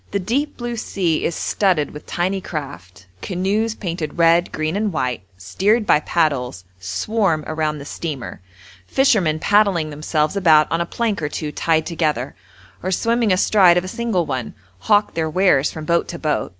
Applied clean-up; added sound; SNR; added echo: none; none; none; none.